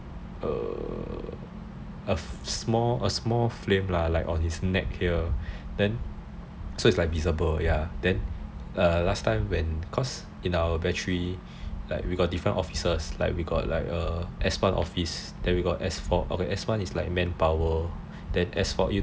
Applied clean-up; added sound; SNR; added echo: none; none; none; none.